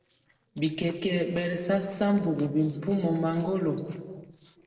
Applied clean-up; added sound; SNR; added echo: neural separator model SepFormer DNS4.